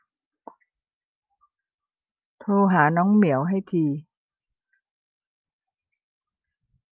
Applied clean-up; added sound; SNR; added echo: none; none; none; none.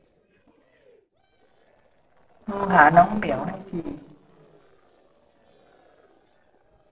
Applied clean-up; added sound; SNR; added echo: neural separator model SepFormer DNS4.